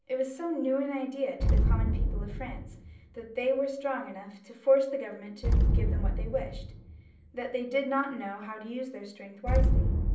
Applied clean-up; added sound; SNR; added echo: none; Explosion; -3 dB; reverberation time 0.6 s.